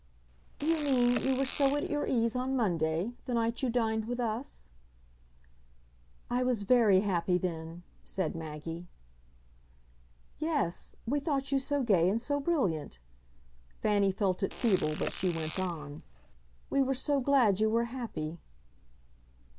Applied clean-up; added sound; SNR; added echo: none; Fart; 12 dB; none.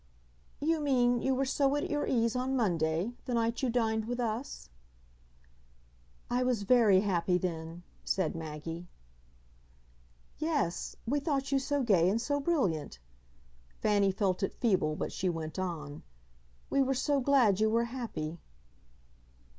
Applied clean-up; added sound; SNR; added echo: none; none; none; none.